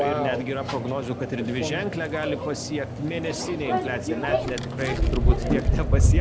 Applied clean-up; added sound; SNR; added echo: none; Microwave oven; -5 dB; none.